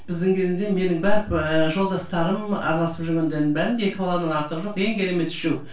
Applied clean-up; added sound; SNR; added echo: none; none; none; reverberation time 0.3 s.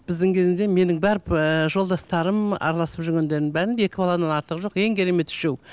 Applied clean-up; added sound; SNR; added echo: none; none; none; none.